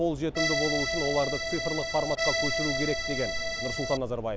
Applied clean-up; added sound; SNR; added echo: none; Accordion; 0 dB; none.